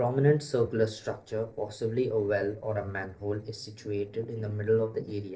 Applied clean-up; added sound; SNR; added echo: neural separator model SepFormer DNS4.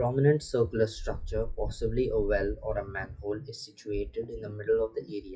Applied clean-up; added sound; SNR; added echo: classical method WPE with log-MMSE.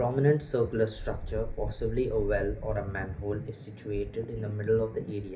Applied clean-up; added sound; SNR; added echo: none; Wind; 8 dB; reverberation time 0.3 s.